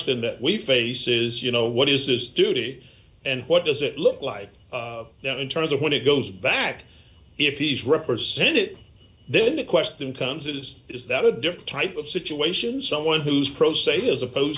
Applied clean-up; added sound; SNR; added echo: none; none; none; none.